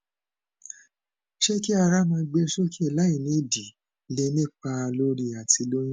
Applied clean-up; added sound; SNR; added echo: none; none; none; none.